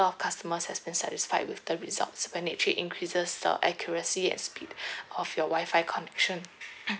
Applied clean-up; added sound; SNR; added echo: none; none; none; none.